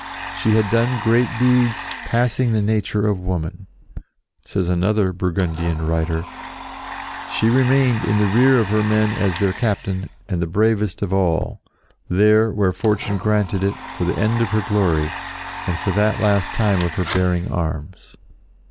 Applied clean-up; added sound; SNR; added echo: none; Fireworks + Domestic sounds, home sounds; 13 dB; none.